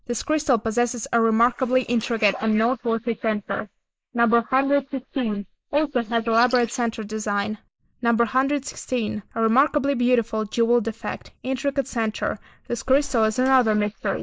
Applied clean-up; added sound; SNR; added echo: neural mask model Resemble Enhance denoiser.